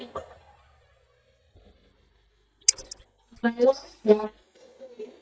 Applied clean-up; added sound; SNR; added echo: neural mask model DeepFilterNet 3.